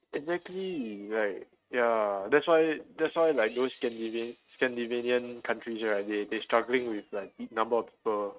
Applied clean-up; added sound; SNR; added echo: neural mask model RNNoise.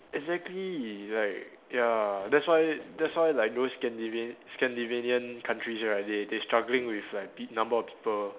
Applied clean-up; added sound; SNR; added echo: none; none; none; none.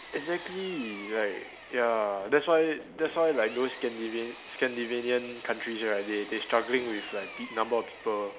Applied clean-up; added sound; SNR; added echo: none; Power tool; 16 dB; none.